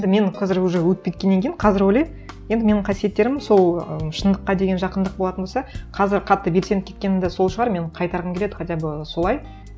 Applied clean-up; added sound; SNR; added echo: none; none; none; none.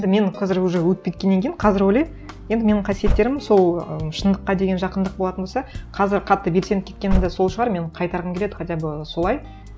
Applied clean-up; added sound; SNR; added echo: none; Slam / Car; 10 dB; none.